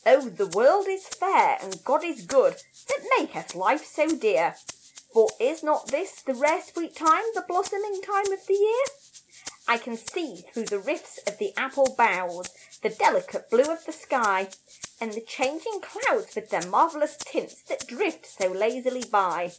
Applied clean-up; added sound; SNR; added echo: none; Rattle (instrument); 19 dB; none.